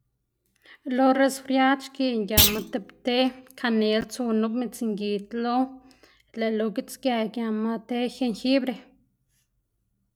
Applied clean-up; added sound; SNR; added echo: none; Thump, thud; 0 dB; none.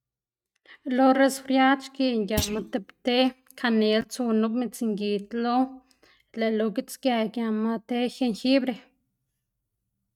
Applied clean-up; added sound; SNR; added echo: neural mask model RNNoise.